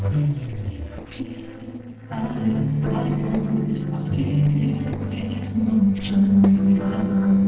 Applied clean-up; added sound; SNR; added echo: neural separator model SepFormer DNS4.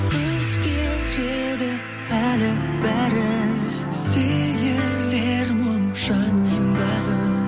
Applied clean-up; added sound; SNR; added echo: none; none; none; none.